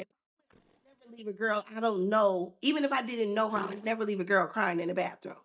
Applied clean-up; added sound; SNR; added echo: neural mask model DeepFilterNet 3.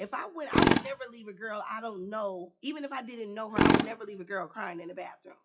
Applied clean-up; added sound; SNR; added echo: classical method WPE with log-MMSE.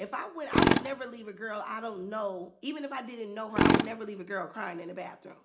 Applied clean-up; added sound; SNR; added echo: none; Tools; -5 dB; reverberation time 0.4 s.